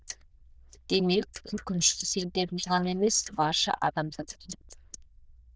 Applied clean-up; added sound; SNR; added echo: neural diffusion model UNIVERSE++.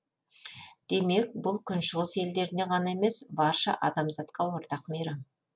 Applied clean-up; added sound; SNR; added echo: none; none; none; none.